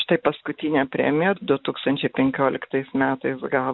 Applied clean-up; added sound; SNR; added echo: none; none; none; none.